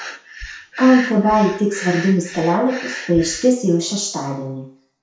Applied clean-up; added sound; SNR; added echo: none; Breathing; 14 dB; reverberation time 0.6 s.